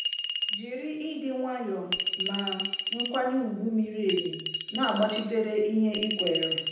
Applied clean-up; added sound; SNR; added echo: none; Chink, clink; 4 dB; reverberation time 0.8 s.